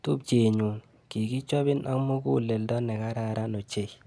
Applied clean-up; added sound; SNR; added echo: none; none; none; none.